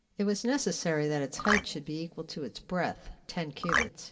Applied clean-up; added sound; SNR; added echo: none; Marimba, xylophone; -4 dB; reverberation time 1.9 s.